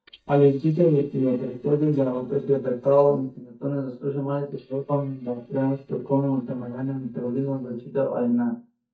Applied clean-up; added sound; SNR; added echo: neural mask model DeepFilterNet 3.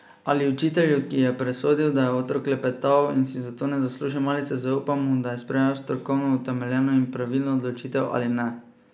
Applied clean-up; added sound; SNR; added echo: none; none; none; none.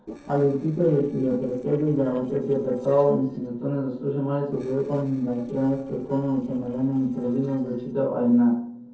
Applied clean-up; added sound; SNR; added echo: neural separator model SepFormer DNS4.